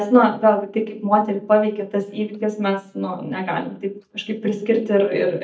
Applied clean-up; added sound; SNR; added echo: neural mask model DeepFilterNet 3.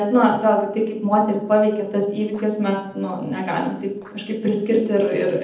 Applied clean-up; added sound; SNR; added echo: neural separator model SepFormer DNS4.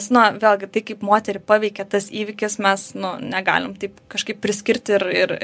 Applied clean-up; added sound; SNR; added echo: none; none; none; none.